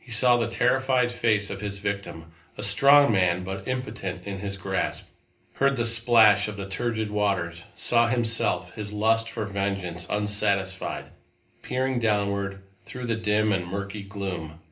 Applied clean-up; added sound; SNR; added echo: none; none; none; reverberation time 0.3 s.